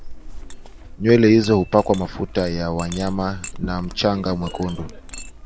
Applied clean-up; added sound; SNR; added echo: none; Chink, clink; 12 dB; none.